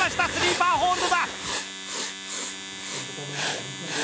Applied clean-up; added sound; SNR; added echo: none; Domestic sounds, home sounds + Writing; 3 dB; none.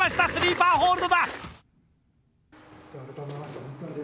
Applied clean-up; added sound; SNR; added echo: none; none; none; none.